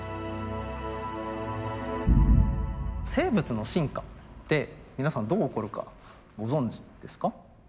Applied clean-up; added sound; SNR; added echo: none; none; none; none.